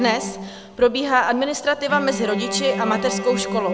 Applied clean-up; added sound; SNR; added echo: none; Bowed string instrument; 8 dB; none.